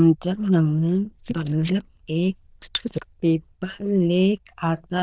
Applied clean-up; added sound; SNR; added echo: neural diffusion model UNIVERSE++.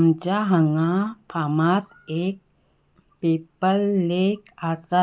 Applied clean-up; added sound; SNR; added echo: none; none; none; none.